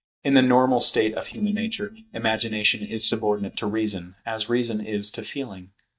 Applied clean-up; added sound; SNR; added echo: neural mask model DeepFilterNet 3.